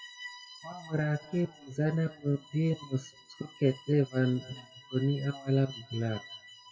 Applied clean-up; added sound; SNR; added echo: classical method WPE with log-MMSE.